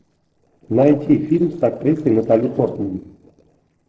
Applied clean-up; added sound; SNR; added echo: neural separator model SepFormer DNS4.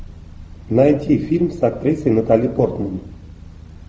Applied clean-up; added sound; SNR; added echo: none; none; none; none.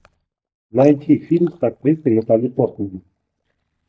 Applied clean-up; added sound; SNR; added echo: neural mask model DeepFilterNet 3.